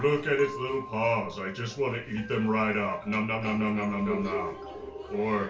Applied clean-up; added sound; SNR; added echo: none; none; none; reverberation time 0.3 s.